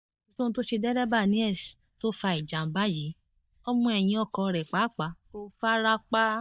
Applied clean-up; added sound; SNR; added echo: neural mask model DeepFilterNet 3.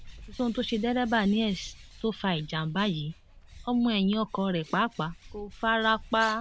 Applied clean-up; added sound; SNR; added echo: none; Bird; 19 dB; none.